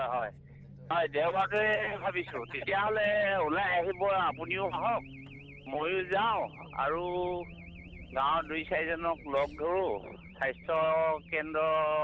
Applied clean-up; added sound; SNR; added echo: none; Race car, auto racing / Alarm; 16 dB; none.